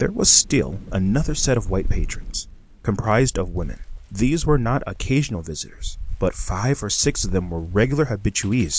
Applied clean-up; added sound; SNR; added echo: none; Thunder / Rain; 8 dB; none.